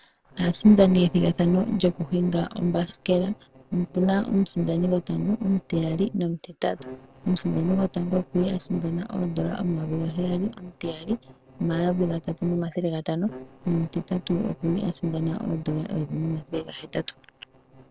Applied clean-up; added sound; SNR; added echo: neural separator model SepFormer DNS4.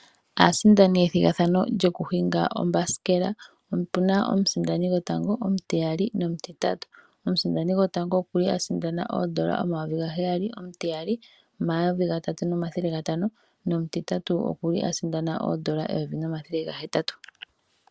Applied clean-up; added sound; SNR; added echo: none; none; none; none.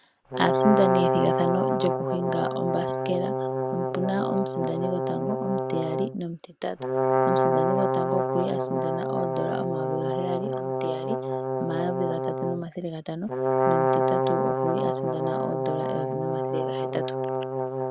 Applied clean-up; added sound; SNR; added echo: none; Brass instrument; -4 dB; none.